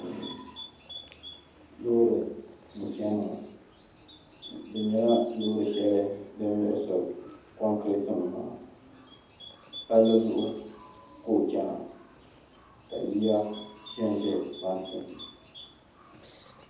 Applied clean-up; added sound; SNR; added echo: none; Bird; 18 dB; reverberation time 0.8 s.